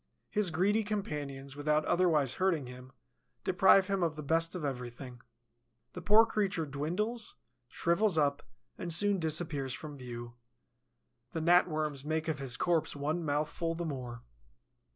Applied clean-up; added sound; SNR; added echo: none; none; none; none.